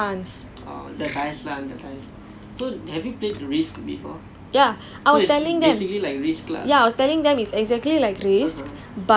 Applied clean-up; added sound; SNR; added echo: none; Ratchet, pawl / Percussion; 9 dB; none.